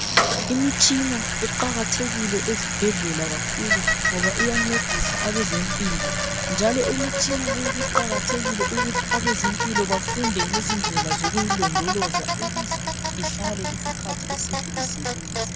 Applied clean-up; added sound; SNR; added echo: none; Bicycle; -3 dB; none.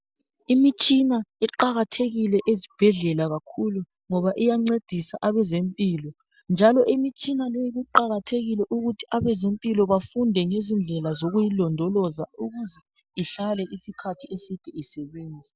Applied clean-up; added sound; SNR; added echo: none; none; none; none.